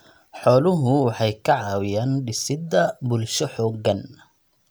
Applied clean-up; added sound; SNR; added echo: none; none; none; none.